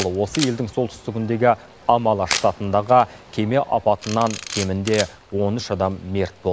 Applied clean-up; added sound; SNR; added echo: none; Camera; 13 dB; none.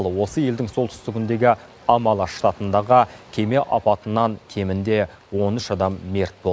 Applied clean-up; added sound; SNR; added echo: none; none; none; none.